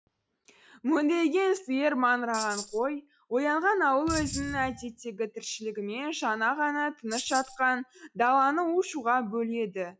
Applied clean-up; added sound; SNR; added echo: classical method log-MMSE.